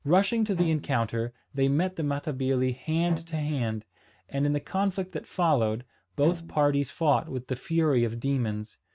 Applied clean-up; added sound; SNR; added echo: neural mask model RNNoise.